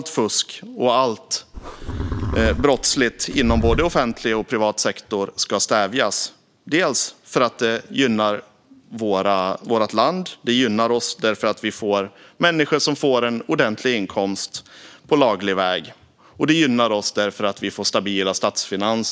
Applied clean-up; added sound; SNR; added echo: none; Livestock, farm animals, working animals; 5 dB; none.